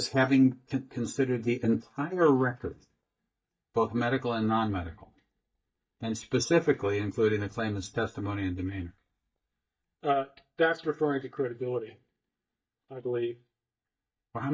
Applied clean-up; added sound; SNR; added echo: neural mask model DeepFilterNet 3.